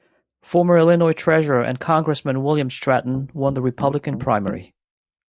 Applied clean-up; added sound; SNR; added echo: neural mask model Resemble Enhance denoiser.